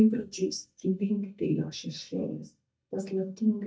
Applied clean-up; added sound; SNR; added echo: neural mask model DeepFilterNet 3.